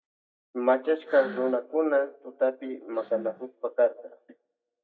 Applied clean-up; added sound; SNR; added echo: neural mask model DeepFilterNet 3.